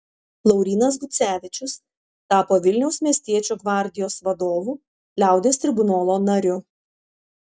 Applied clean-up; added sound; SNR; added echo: none; none; none; none.